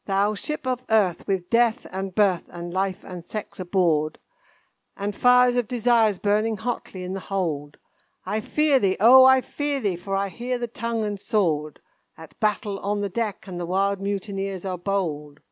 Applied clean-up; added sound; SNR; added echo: none; none; none; none.